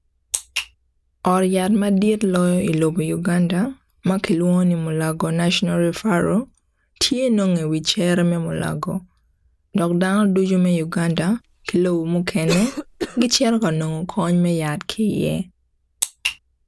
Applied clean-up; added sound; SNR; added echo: none; Cough; 11 dB; none.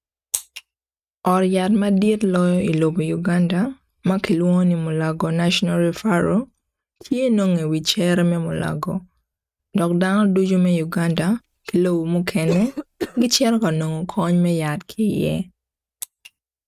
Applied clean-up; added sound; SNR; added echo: neural mask model RNNoise.